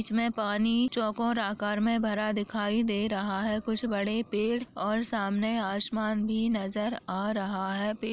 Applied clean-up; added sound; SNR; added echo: none; none; none; none.